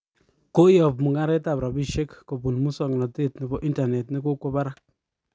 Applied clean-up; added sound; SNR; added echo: none; none; none; none.